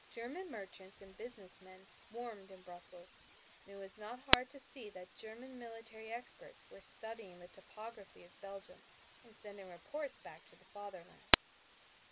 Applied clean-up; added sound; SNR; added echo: none; Camera; -4 dB; none.